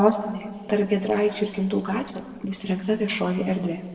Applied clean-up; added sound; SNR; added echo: neural separator model SepFormer DNS4.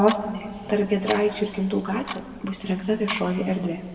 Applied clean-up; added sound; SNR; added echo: none; Clock; 14 dB; reverberation time 1.9 s.